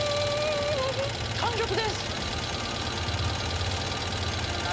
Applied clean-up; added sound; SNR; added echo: none; Idling; -2 dB; none.